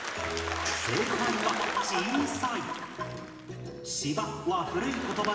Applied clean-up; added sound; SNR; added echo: none; Applause / Crowd; 6 dB; reverberation time 2.1 s.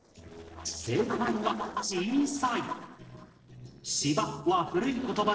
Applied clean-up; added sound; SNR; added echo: neural separator model SepFormer DNS4.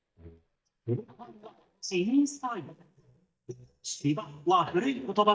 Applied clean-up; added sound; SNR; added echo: neural mask model DeepFilterNet 3.